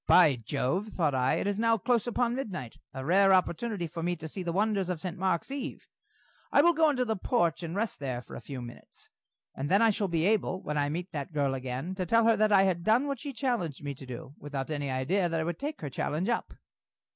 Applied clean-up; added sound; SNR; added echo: none; none; none; none.